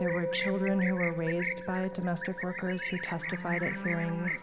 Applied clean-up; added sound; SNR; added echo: none; Musical instrument + Livestock, farm animals, working animals; 3 dB; none.